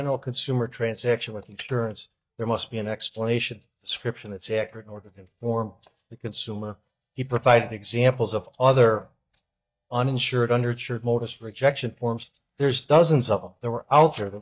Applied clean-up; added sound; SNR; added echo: neural mask model DeepFilterNet 3.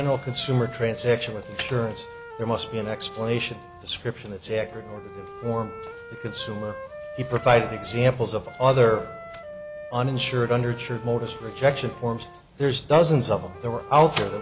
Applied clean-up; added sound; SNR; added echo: none; Wind instrument, woodwind instrument; 15 dB; none.